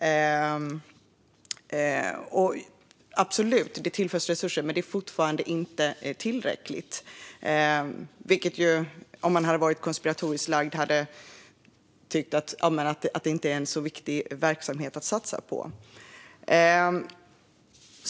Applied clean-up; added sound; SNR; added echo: none; none; none; none.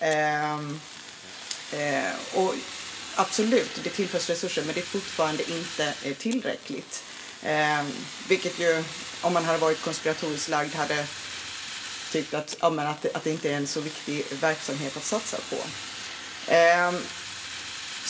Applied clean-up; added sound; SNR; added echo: none; Fire; 11 dB; reverberation time 0.7 s.